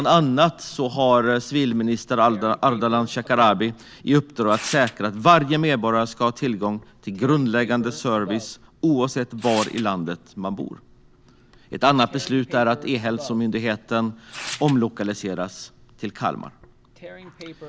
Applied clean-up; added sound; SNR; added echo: none; Tearing; 19 dB; none.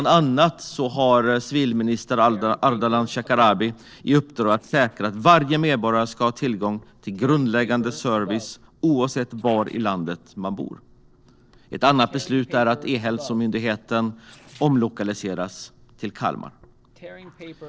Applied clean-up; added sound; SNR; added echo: neural separator model SepFormer DNS4.